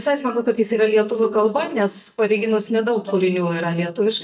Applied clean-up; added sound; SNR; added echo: neural mask model DeepFilterNet 3.